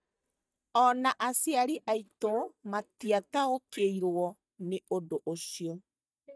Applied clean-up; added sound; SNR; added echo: neural mask model DeepFilterNet 3.